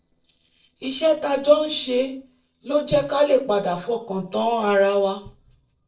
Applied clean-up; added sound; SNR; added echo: neural separator model SepFormer DNS4.